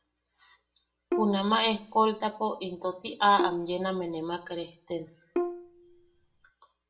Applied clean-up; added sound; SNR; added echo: none; Bowed string instrument; 5 dB; reverberation time 0.3 s.